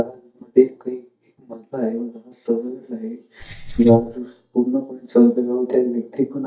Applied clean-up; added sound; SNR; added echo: neural mask model DeepFilterNet 3.